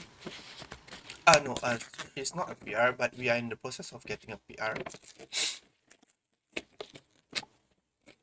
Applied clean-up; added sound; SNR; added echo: neural mask model RNNoise.